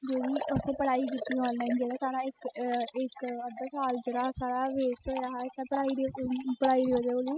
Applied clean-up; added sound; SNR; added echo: classical method spectral subtraction.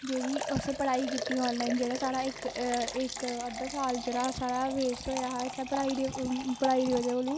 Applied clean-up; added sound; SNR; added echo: none; Liquid; 8 dB; none.